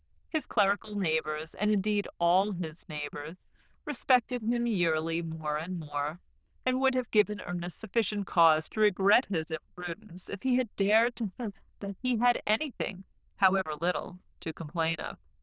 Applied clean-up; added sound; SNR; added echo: neural diffusion model UNIVERSE++.